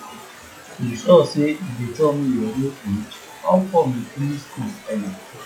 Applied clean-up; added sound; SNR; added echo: classical method log-MMSE.